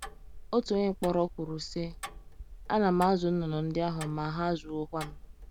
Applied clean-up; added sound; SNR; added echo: none; Tick-tock; 14 dB; none.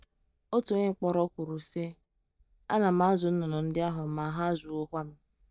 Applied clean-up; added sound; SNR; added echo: neural mask model DeepFilterNet 3.